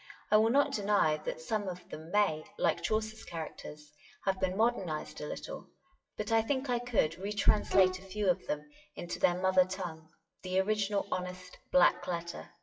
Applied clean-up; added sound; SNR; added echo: classical method WPE with log-MMSE.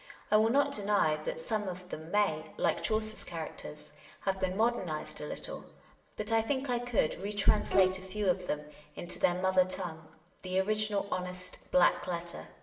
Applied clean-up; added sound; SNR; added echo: none; Bowed string instrument; 3 dB; reverberation time 0.8 s.